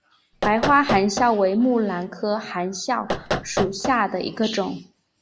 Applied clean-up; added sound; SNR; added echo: none; Knock; 5 dB; none.